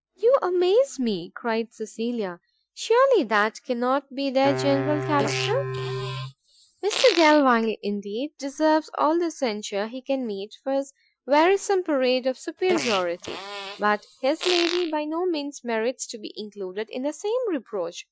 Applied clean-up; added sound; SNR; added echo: classical method Wiener filter.